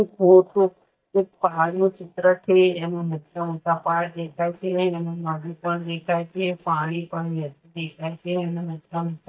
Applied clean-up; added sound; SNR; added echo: neural mask model DeepFilterNet 3.